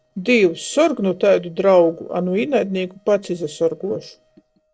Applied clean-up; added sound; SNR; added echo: neural separator model SepFormer DNS4.